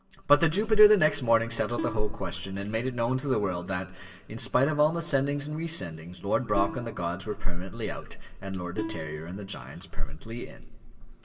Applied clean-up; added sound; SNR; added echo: none; Plucked string instrument; 14 dB; reverberation time 1.8 s.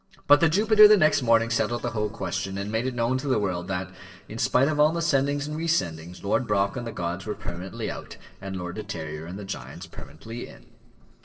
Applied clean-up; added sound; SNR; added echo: neural separator model SepFormer DNS4.